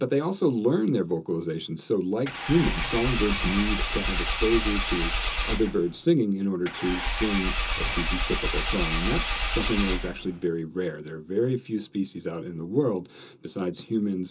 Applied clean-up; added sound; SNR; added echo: none; Engine / Car; 0 dB; reverberation time 0.2 s.